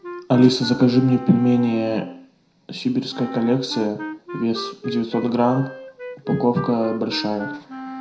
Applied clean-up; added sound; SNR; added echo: none; Wind instrument, woodwind instrument; 13 dB; reverberation time 0.5 s.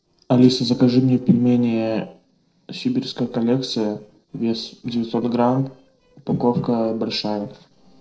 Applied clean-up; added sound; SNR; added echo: neural separator model SepFormer DNS4.